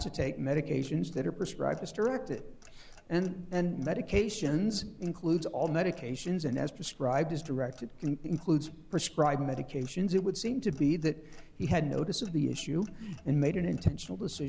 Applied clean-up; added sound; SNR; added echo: none; Clock; 18 dB; none.